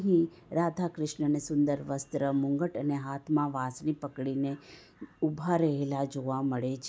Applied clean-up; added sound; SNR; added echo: none; none; none; none.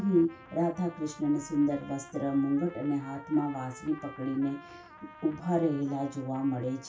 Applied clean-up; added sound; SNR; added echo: none; Trumpet; 19 dB; reverberation time 0.2 s.